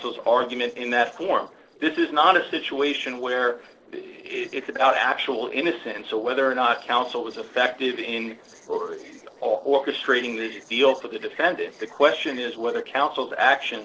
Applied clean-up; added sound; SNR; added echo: neural separator model SepFormer DNS4.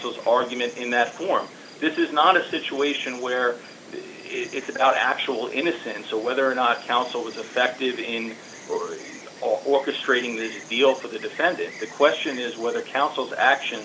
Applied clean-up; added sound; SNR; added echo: none; Insect; 18 dB; none.